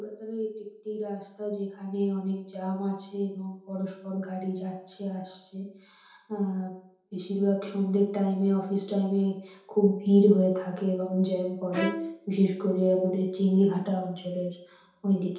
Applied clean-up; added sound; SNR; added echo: none; Bowed string instrument; 10 dB; reverberation time 0.8 s.